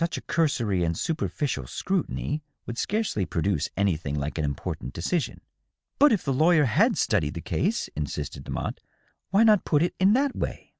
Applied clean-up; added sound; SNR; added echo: none; none; none; none.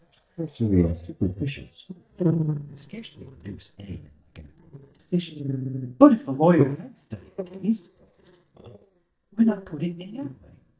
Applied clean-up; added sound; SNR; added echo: neural mask model DeepFilterNet 3.